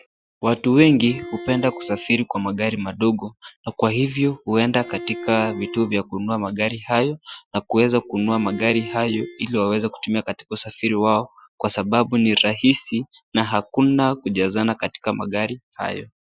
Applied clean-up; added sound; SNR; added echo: classical method Wiener filter.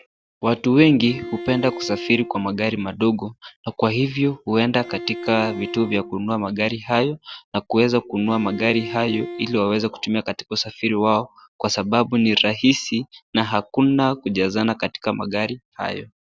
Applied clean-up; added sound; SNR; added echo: none; Bowed string instrument; 12 dB; none.